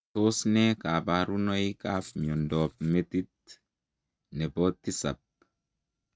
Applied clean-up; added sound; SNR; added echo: neural mask model RNNoise.